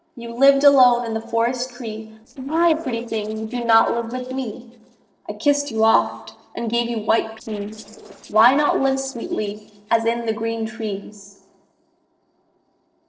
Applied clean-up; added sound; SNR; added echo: neural separator model SepFormer DNS4.